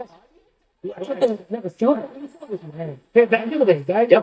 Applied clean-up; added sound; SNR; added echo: neural mask model DeepFilterNet 3.